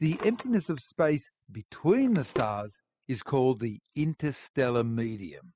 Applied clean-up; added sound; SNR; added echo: classical method spectral subtraction.